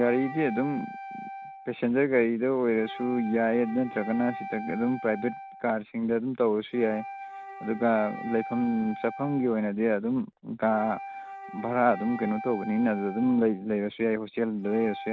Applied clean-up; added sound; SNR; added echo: none; Wind instrument, woodwind instrument; 13 dB; none.